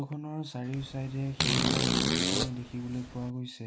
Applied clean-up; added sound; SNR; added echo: none; Fart; -4 dB; none.